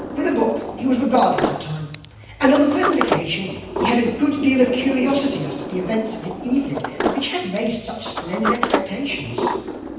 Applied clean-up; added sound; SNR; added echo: none; Sliding door; 5 dB; reverberation time 0.9 s.